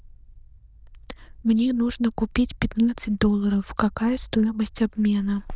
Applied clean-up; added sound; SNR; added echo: neural diffusion model UNIVERSE++.